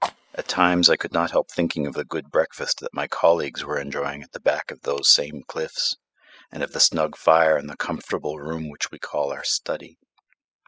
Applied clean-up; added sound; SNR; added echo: classical method spectral subtraction.